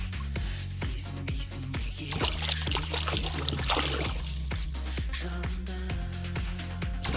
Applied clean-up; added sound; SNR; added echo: none; Splash, splatter; 6 dB; none.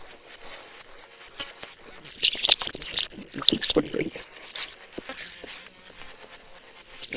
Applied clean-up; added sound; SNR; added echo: neural separator model SepFormer WHAM!.